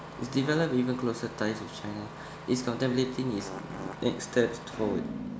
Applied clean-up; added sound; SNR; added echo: none; Engine starting + Fart; 10 dB; none.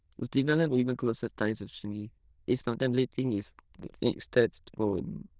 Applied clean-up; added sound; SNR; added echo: neural diffusion model UNIVERSE++.